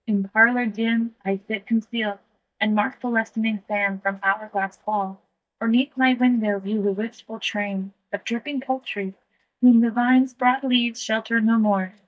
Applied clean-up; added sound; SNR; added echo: neural mask model DeepFilterNet 3.